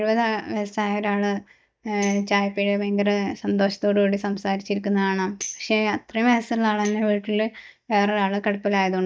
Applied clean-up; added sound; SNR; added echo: neural mask model DeepFilterNet 3.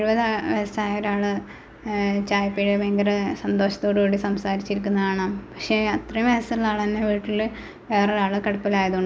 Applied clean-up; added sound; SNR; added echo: none; none; none; none.